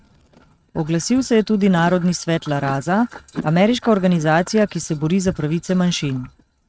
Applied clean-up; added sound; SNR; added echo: neural mask model RNNoise.